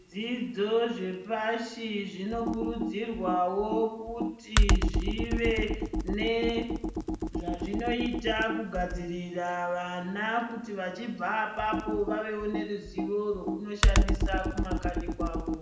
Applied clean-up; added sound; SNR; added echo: none; Computer keyboard; -1 dB; reverberation time 0.7 s.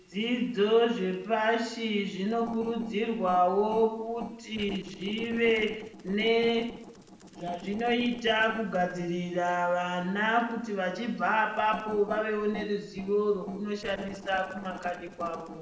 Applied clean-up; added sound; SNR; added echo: neural separator model SepFormer DNS4.